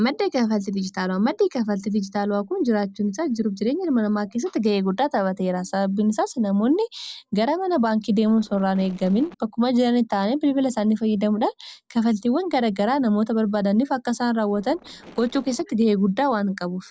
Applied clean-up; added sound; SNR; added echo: neural separator model SepFormer DNS4.